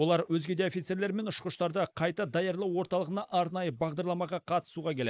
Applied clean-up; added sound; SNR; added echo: neural mask model Resemble Enhance denoiser.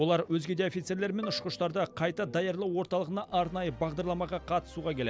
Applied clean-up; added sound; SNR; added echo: none; Bowed string instrument; 19 dB; none.